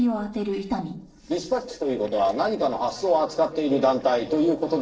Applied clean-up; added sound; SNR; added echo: neural separator model SepFormer DNS4.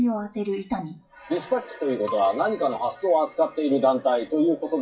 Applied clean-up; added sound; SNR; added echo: classical method WPE with log-MMSE.